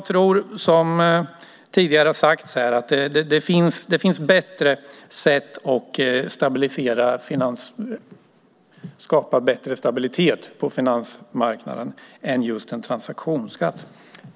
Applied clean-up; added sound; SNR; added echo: none; none; none; none.